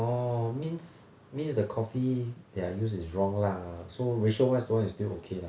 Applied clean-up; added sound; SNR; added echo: none; none; none; none.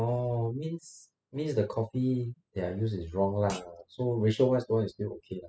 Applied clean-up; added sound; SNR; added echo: classical method spectral subtraction.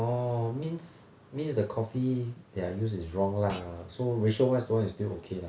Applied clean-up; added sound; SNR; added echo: none; Thump, thud; 20 dB; none.